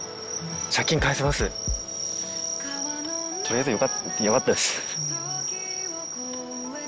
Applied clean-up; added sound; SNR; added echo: none; none; none; none.